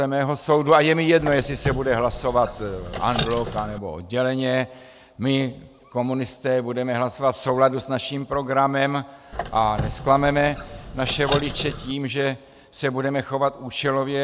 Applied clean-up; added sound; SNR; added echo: none; Squeak; 8 dB; none.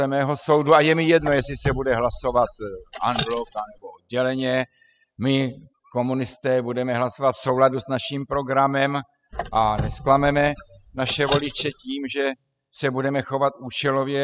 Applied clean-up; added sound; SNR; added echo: classical method spectral subtraction.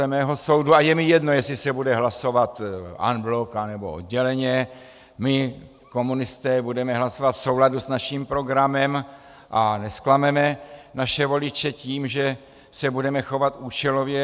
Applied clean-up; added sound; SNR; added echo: none; none; none; none.